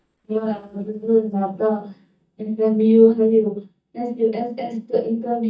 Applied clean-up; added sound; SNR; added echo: neural mask model DeepFilterNet 3.